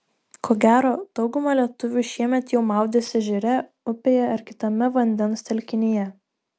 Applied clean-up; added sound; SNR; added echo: none; none; none; none.